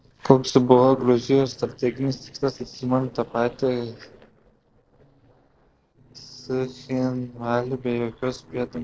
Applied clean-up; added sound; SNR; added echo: neural separator model SepFormer DNS4.